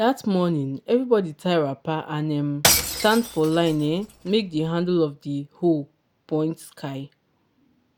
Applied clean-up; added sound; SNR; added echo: none; Shatter / Crushing; 3 dB; none.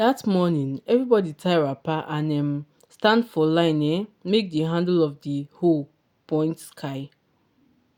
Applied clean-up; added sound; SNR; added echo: none; none; none; none.